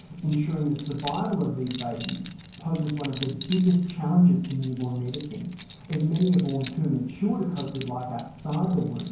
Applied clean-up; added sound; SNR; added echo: none; Keys jangling; 11 dB; reverberation time 0.9 s.